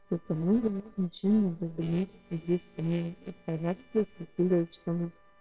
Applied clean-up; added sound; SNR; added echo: neural separator model SepFormer WHAMR!.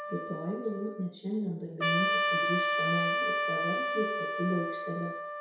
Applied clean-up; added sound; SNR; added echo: none; Trumpet; -3 dB; reverberation time 0.7 s.